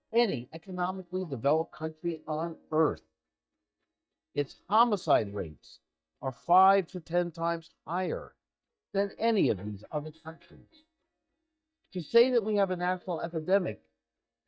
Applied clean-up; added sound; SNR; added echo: neural mask model DeepFilterNet 3.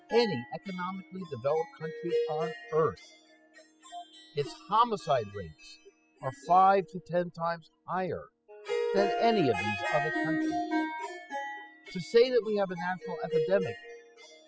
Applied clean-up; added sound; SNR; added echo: classical method spectral subtraction.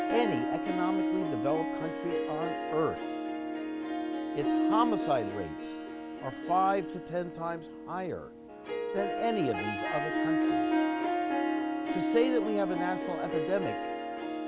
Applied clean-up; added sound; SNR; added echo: none; Harp; -2 dB; none.